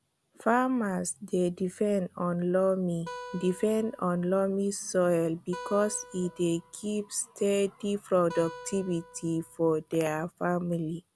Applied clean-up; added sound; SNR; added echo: none; Acoustic guitar; 17 dB; none.